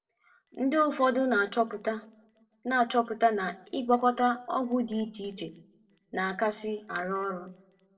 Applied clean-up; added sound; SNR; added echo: neural separator model SepFormer DNS4.